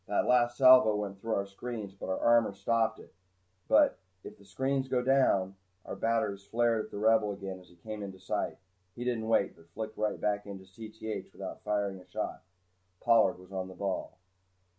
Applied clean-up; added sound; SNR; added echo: none; none; none; none.